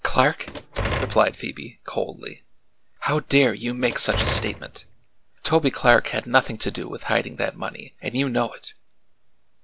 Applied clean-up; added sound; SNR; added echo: none; Door; 5 dB; none.